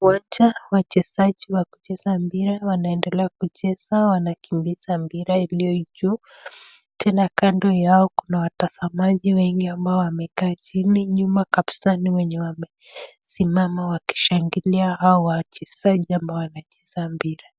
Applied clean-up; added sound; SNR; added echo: none; none; none; none.